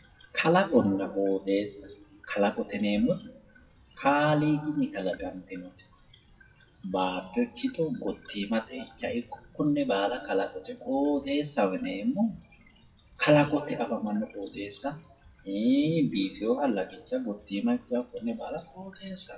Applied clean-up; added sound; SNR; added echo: classical method WPE with log-MMSE.